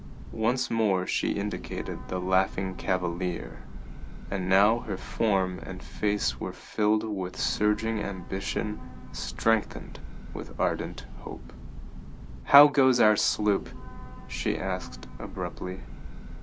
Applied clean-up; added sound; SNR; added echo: none; Train / Breathing; 10 dB; none.